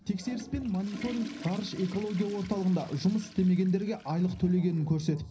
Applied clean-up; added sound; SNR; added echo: none; Toilet flush / Water; 17 dB; reverberation time 0.5 s.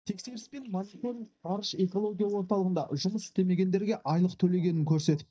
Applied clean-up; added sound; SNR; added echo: neural mask model DeepFilterNet 3.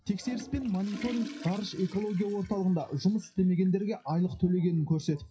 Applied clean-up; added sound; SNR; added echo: classical method WPE with log-MMSE.